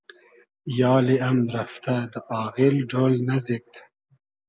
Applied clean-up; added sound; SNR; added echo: none; none; none; none.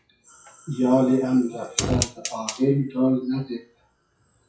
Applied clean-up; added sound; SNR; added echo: classical method WPE with log-MMSE.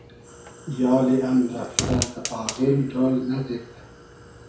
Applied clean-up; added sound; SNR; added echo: none; Fire; 9 dB; reverberation time 0.6 s.